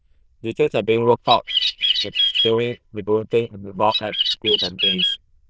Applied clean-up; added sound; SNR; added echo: neural diffusion model UNIVERSE++.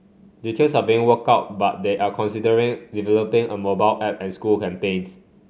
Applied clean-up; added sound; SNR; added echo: none; none; none; none.